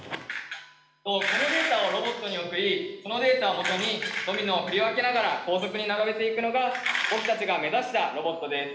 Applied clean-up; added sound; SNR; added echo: none; none; none; reverberation time 1.1 s.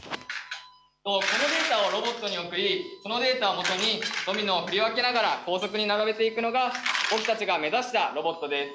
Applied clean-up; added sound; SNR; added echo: none; none; none; none.